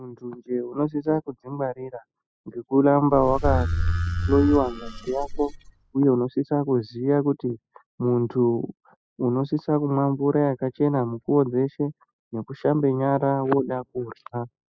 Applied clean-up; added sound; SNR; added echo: classical method spectral subtraction.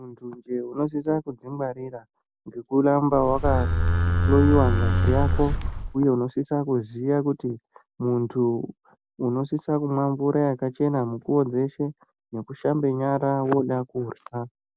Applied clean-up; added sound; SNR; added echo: none; Livestock, farm animals, working animals; -3 dB; none.